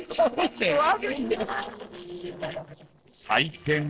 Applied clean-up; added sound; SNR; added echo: neural separator model SepFormer DNS4.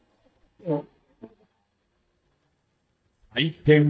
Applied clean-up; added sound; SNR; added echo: neural mask model DeepFilterNet 3.